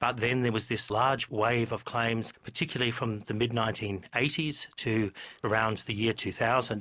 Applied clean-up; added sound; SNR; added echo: none; none; none; none.